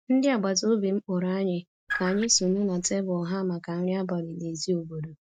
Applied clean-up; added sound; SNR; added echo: neural mask model DeepFilterNet 3.